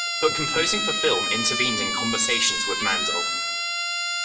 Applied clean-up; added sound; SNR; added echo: none; Siren; -1 dB; reverberation time 0.9 s.